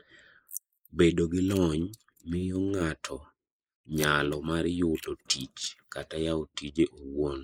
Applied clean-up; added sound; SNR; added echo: neural mask model Resemble Enhance denoiser.